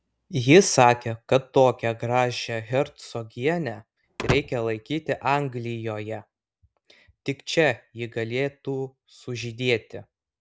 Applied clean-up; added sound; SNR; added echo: none; Slam / Wood; 9 dB; none.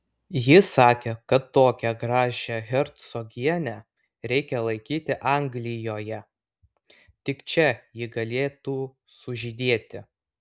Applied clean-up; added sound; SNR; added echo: none; none; none; none.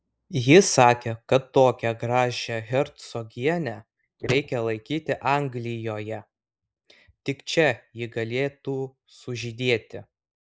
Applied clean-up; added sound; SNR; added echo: neural mask model Resemble Enhance denoiser.